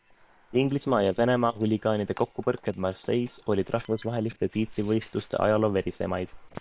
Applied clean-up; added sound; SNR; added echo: neural separator model SepFormer WHAM!.